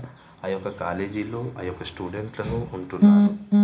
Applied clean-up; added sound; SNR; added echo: none; none; none; reverberation time 0.4 s.